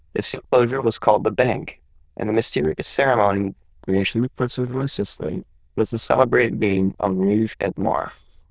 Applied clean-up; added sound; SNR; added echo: neural diffusion model UNIVERSE++.